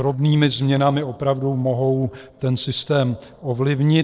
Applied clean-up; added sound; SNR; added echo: neural separator model SepFormer DNS4.